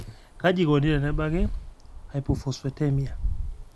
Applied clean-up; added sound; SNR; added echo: none; Wind; 6 dB; none.